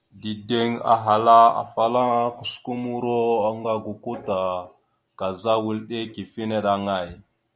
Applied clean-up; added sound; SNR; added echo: none; none; none; none.